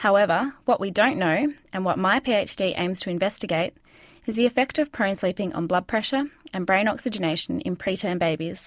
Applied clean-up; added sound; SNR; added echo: none; none; none; none.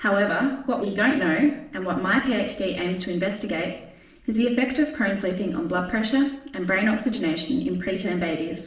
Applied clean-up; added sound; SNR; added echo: neural separator model SepFormer DNS4.